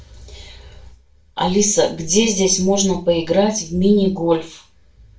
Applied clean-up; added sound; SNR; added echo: none; none; none; reverberation time 0.3 s.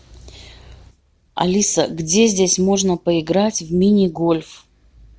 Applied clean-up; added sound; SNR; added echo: none; none; none; none.